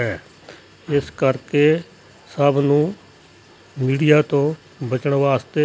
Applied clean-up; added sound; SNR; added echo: none; none; none; none.